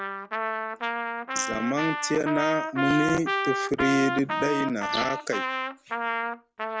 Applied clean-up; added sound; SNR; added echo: none; Trumpet; 1 dB; none.